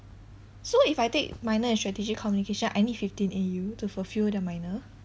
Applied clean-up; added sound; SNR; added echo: none; none; none; none.